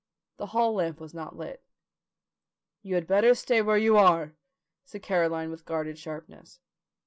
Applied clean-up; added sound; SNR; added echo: none; none; none; none.